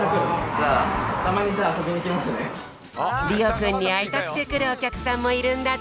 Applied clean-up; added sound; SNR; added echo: none; none; none; none.